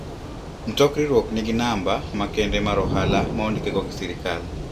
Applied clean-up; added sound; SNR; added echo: none; Thunder / Rain; 5 dB; none.